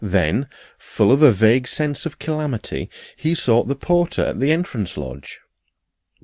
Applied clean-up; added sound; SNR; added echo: none; none; none; none.